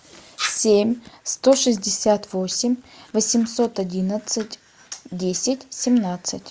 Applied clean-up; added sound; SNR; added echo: none; none; none; none.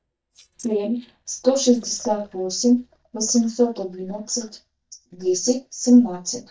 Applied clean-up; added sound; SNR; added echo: neural mask model DeepFilterNet 3.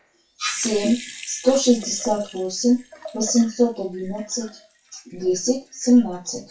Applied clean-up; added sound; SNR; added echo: classical method WPE with log-MMSE.